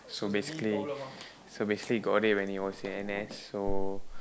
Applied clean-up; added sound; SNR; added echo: none; none; none; none.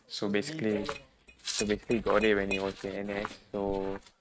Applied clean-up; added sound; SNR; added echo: neural mask model RNNoise.